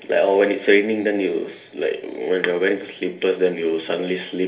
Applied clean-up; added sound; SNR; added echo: none; none; none; reverberation time 0.3 s.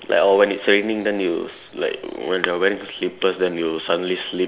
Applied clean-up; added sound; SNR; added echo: none; none; none; none.